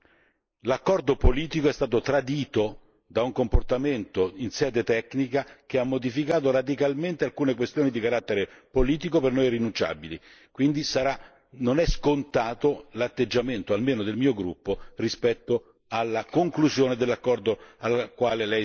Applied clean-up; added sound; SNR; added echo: neural mask model Resemble Enhance denoiser.